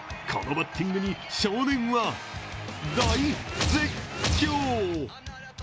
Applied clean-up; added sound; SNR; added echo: none; none; none; none.